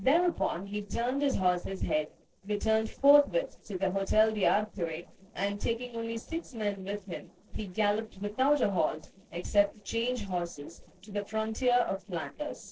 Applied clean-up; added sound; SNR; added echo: neural separator model SepFormer DNS4.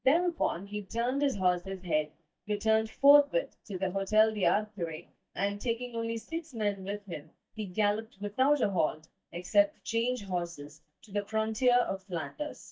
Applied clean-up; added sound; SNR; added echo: neural mask model DeepFilterNet 3.